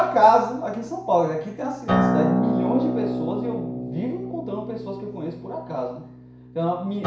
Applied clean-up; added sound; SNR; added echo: none; Acoustic guitar; 3 dB; reverberation time 0.6 s.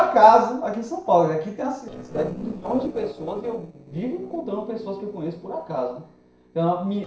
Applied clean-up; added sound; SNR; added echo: neural separator model SepFormer DNS4.